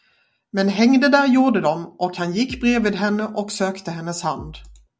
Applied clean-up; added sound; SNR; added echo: none; Bass drum; 19 dB; none.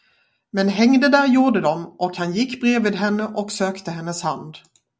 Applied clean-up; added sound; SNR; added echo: none; none; none; none.